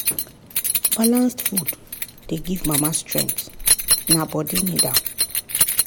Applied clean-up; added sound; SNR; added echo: none; Keys jangling; -3 dB; none.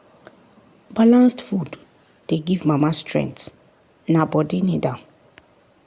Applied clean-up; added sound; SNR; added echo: none; none; none; none.